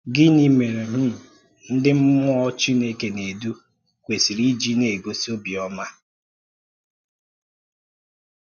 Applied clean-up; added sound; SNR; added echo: none; none; none; none.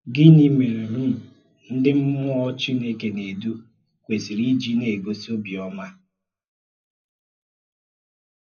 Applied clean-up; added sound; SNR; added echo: none; none; none; reverberation time 0.4 s.